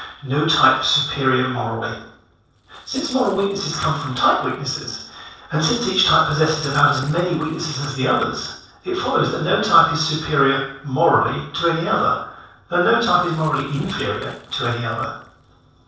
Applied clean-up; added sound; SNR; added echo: neural separator model SepFormer DNS4.